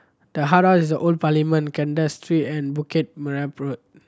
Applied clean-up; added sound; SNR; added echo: none; none; none; none.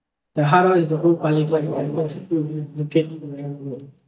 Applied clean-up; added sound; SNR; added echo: neural mask model DeepFilterNet 3.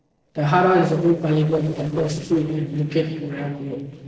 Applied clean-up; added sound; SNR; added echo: neural separator model SepFormer DNS4.